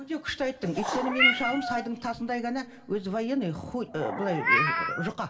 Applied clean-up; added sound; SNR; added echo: none; Meow; 0 dB; reverberation time 1.5 s.